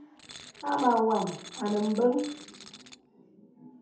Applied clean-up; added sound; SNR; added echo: none; Tools; 17 dB; reverberation time 0.5 s.